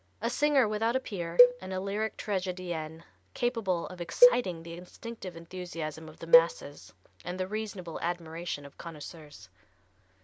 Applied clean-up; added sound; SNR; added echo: none; Cowbell; -4 dB; none.